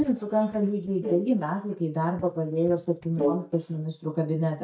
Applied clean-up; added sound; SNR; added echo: neural mask model DeepFilterNet 3.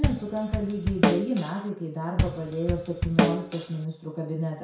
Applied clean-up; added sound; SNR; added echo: none; Drum kit; -3 dB; reverberation time 0.6 s.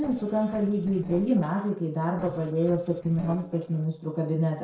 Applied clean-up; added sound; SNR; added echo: neural separator model SepFormer DNS4.